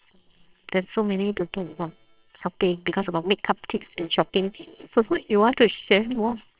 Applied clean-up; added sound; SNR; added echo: neural separator model SepFormer WHAMR!.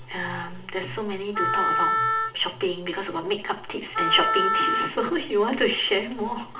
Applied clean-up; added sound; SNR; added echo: none; Wind instrument, woodwind instrument; -1 dB; reverberation time 0.4 s.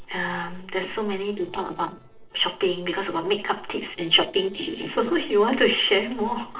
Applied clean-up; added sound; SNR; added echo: neural separator model SepFormer DNS4.